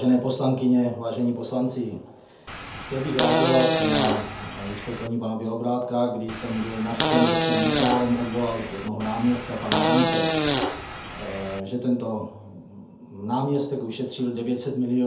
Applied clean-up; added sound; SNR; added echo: none; Fart; 0 dB; reverberation time 0.5 s.